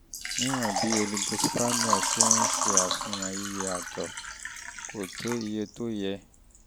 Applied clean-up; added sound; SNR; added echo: none; Water / Liquid; -3 dB; none.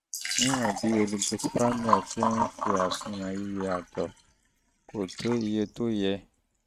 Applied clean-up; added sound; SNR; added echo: neural mask model RNNoise.